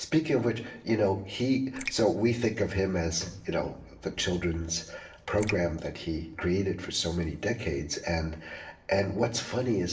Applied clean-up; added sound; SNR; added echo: none; Raindrop; 11 dB; reverberation time 0.6 s.